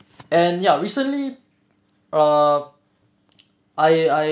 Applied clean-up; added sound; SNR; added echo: none; none; none; none.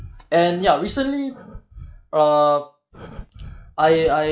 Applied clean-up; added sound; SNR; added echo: classical method log-MMSE.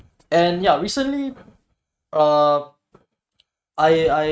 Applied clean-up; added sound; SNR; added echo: neural mask model RNNoise.